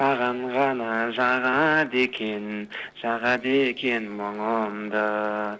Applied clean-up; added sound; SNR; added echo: neural separator model SepFormer DNS4.